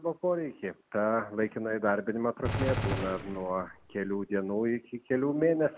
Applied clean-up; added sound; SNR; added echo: none; Gunshot, gunfire; 4 dB; none.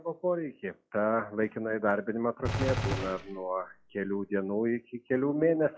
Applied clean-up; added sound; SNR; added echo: classical method log-MMSE.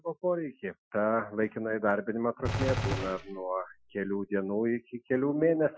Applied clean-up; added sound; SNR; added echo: classical method Wiener filter.